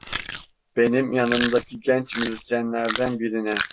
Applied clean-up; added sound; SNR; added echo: none; Chewing, mastication; 9 dB; none.